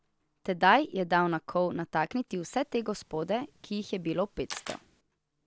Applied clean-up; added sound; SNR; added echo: none; Camera; 19 dB; none.